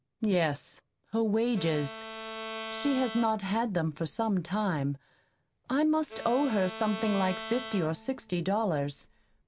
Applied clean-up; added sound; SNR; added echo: none; Bowed string instrument; 12 dB; none.